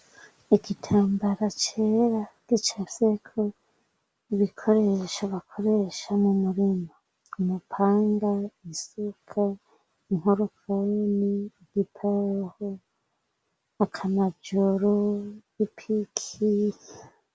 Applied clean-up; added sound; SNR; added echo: none; none; none; none.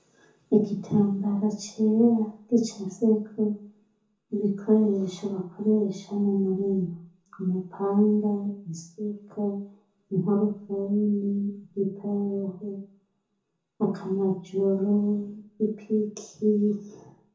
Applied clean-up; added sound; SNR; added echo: none; none; none; reverberation time 0.6 s.